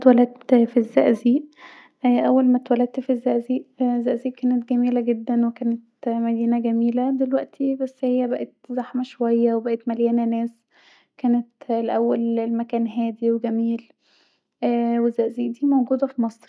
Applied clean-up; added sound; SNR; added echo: none; none; none; none.